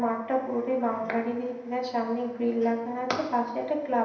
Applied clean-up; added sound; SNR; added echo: none; none; none; reverberation time 0.9 s.